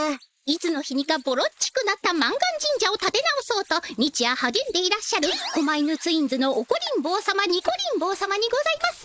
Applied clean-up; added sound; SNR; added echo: neural mask model Resemble Enhance denoiser.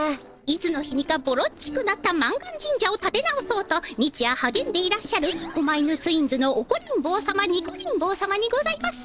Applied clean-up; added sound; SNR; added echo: neural separator model SepFormer DNS4.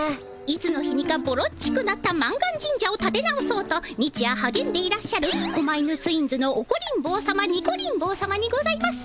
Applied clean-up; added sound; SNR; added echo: none; none; none; none.